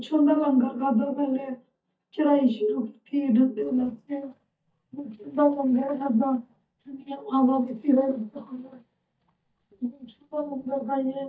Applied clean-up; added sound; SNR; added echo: neural mask model DeepFilterNet 3.